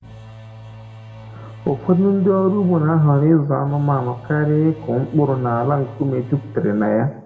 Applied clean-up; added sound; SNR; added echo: none; Engine / Domestic sounds, home sounds; 18 dB; reverberation time 0.8 s.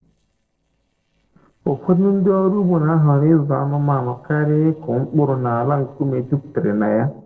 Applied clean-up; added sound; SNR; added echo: neural separator model SepFormer DNS4.